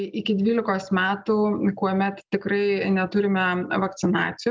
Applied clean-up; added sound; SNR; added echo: none; none; none; none.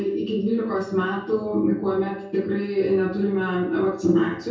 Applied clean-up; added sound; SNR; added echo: none; none; none; reverberation time 0.6 s.